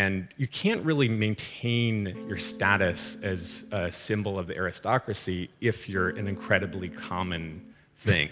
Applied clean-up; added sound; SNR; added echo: none; Electric guitar / Strum; 14 dB; none.